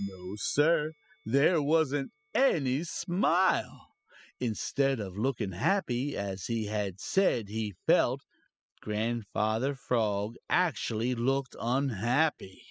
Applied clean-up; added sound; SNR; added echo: classical method spectral subtraction.